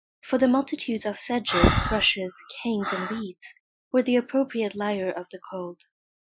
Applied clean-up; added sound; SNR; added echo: classical method Wiener filter.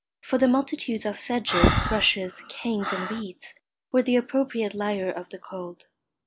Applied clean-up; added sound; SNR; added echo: none; Breathing; 5 dB; none.